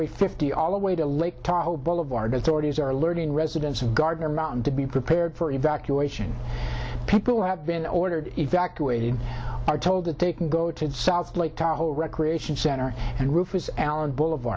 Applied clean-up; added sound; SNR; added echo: none; none; none; none.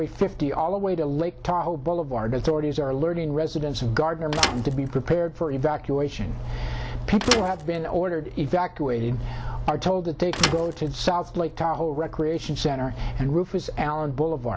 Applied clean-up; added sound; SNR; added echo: none; Thump, thud; 8 dB; none.